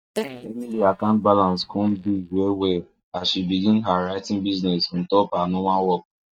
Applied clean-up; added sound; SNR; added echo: neural mask model DeepFilterNet 3.